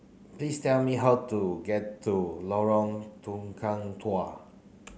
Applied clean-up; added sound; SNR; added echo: none; none; none; none.